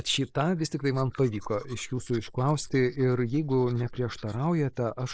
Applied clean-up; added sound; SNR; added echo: neural mask model Resemble Enhance denoiser.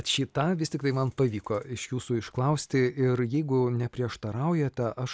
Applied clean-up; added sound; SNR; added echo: none; none; none; none.